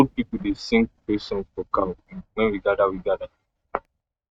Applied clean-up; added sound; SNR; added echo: neural mask model RNNoise.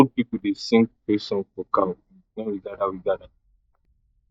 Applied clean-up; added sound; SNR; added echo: neural mask model DeepFilterNet 3.